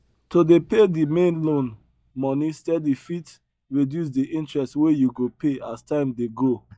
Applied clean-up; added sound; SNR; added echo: neural mask model DeepFilterNet 3.